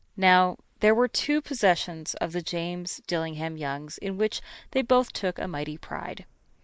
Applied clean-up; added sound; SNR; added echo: neural mask model Resemble Enhance denoiser.